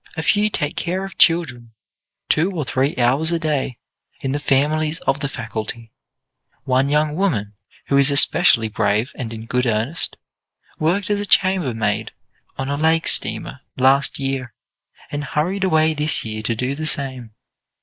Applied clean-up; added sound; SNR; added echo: neural mask model Resemble Enhance denoiser.